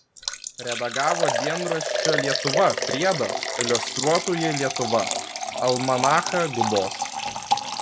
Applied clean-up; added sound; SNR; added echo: none; Liquid; 2 dB; none.